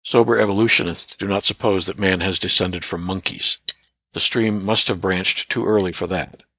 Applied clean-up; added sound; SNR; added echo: neural mask model DeepFilterNet 3.